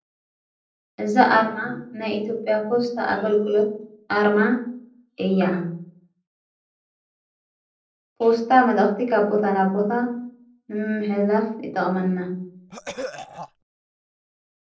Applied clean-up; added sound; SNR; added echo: neural separator model SepFormer DNS4.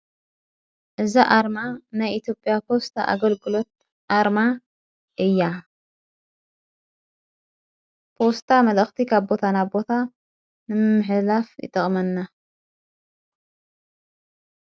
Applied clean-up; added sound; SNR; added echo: none; none; none; none.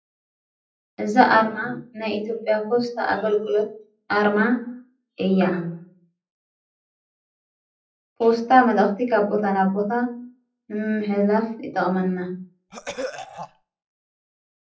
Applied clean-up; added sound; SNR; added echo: classical method WPE with log-MMSE.